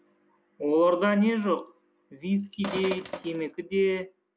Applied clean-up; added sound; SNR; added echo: none; Sink (filling or washing); 11 dB; none.